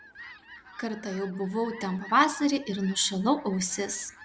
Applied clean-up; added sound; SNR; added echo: none; Fowl; 19 dB; none.